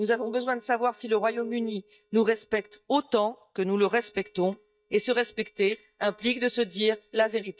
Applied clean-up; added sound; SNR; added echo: neural mask model DeepFilterNet 3.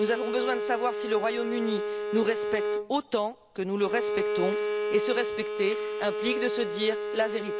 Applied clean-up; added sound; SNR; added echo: none; Bowed string instrument; 1 dB; none.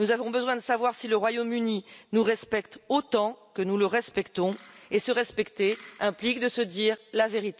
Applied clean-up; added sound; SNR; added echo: none; none; none; none.